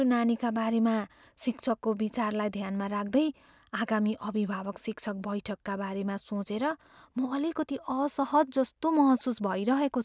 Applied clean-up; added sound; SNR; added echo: none; none; none; none.